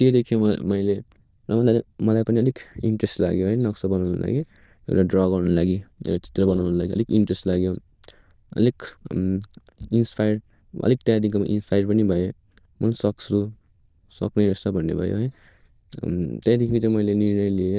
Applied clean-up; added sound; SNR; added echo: neural diffusion model UNIVERSE++.